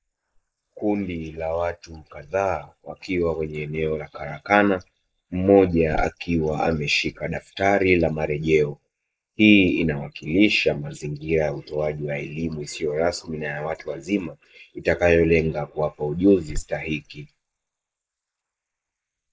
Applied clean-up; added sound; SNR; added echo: neural mask model Resemble Enhance denoiser.